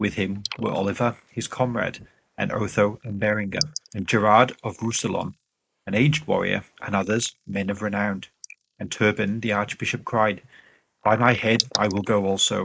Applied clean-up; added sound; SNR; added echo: neural mask model Resemble Enhance denoiser.